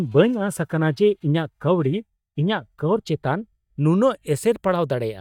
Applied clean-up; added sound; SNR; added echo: neural mask model DeepFilterNet 3.